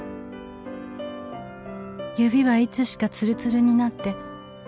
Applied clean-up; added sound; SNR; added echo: none; none; none; none.